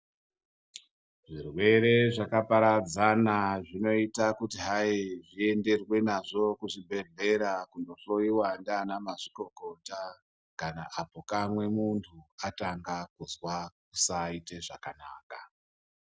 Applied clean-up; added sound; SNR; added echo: none; none; none; none.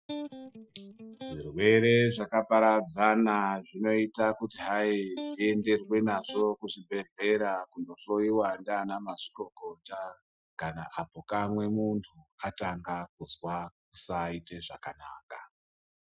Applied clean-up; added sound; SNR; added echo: classical method Wiener filter.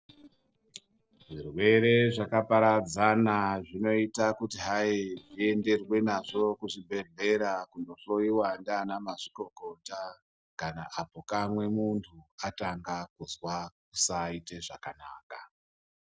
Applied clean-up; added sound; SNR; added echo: neural separator model SepFormer DNS4.